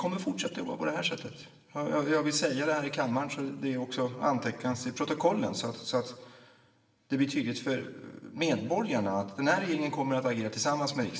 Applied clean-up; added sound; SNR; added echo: none; none; none; reverberation time 1.1 s.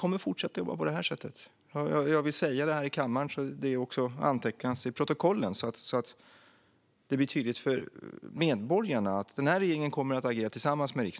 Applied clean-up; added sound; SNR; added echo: none; none; none; none.